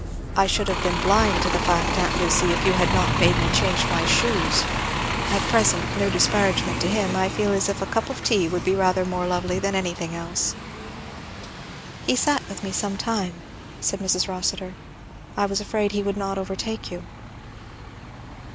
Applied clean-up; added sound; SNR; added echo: none; Bus; 2 dB; none.